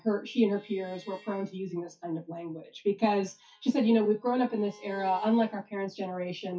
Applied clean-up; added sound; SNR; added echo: classical method WPE with log-MMSE.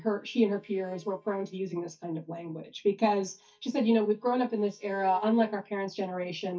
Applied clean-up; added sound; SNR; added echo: neural mask model DeepFilterNet 3.